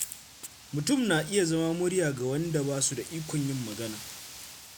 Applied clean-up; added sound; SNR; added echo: none; Wind; 16 dB; none.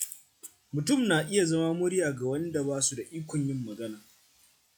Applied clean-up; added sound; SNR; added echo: classical method log-MMSE.